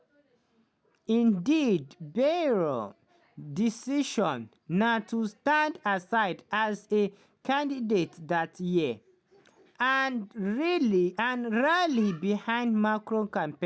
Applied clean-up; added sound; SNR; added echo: none; none; none; none.